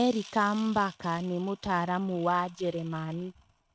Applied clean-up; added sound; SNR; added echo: neural mask model RNNoise.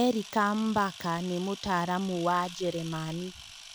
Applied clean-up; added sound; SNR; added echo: none; Camera; 16 dB; none.